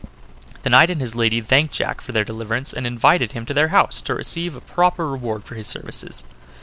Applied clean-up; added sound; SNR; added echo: none; none; none; none.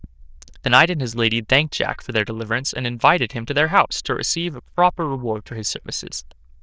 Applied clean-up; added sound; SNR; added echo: neural diffusion model UNIVERSE++.